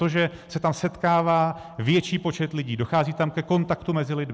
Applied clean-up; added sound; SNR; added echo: none; none; none; none.